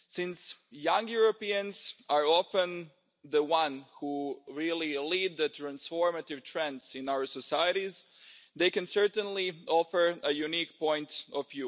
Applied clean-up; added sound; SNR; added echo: none; none; none; none.